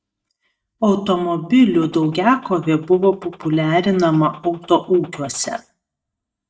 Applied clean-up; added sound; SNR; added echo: neural mask model DeepFilterNet 3.